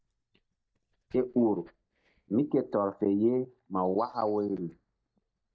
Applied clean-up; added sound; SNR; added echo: neural mask model DeepFilterNet 3.